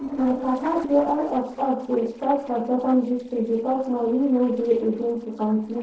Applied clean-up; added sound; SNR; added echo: neural separator model SepFormer DNS4.